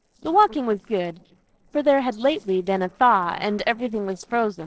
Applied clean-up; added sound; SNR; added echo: neural separator model SepFormer DNS4.